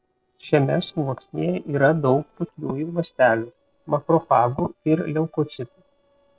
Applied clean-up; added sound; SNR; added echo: neural separator model SepFormer DNS4.